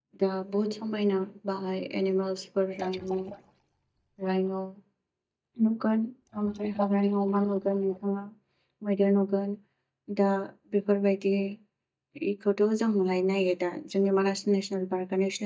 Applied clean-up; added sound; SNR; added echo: neural mask model DeepFilterNet 3.